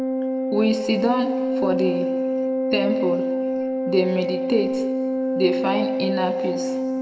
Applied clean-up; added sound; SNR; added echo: none; Organ; -2 dB; reverberation time 1.9 s.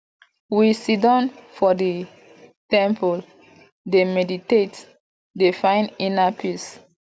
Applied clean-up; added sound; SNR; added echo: none; none; none; none.